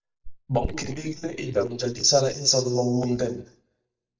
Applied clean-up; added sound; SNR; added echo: neural mask model DeepFilterNet 3.